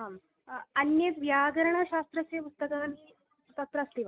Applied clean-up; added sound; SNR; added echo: none; none; none; none.